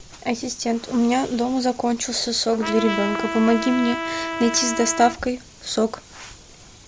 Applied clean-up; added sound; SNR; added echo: none; Trumpet; 6 dB; none.